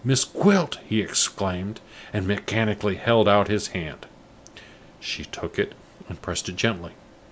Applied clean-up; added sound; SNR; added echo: none; none; none; none.